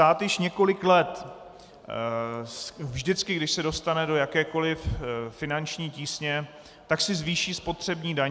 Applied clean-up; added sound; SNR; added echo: none; none; none; none.